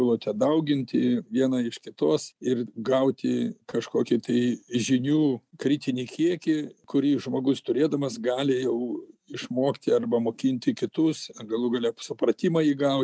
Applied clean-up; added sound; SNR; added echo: none; none; none; none.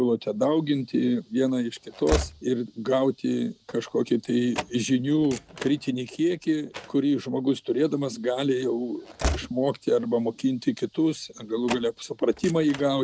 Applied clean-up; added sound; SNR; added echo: none; Slam / Train; 13 dB; none.